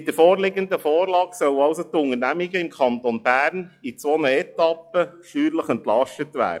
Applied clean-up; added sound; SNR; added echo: classical method log-MMSE.